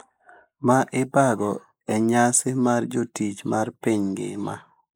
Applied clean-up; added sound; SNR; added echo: neural mask model Resemble Enhance denoiser.